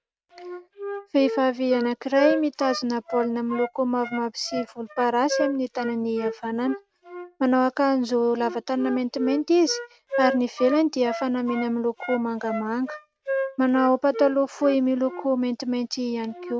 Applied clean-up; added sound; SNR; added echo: neural mask model RNNoise.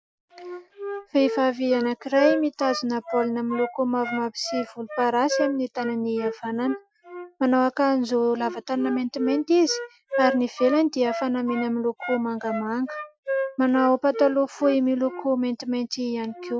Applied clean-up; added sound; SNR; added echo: classical method Wiener filter.